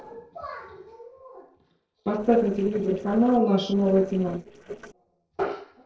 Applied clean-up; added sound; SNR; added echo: neural separator model SepFormer DNS4.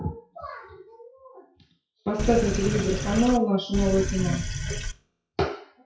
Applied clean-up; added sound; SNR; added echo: classical method WPE with log-MMSE.